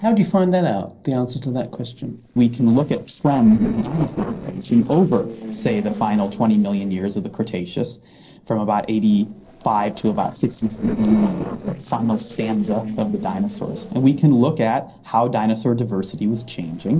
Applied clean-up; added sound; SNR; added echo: neural separator model SepFormer DNS4.